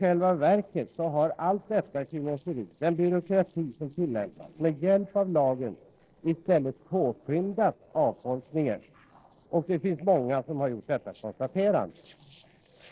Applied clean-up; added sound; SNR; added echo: neural separator model SepFormer DNS4.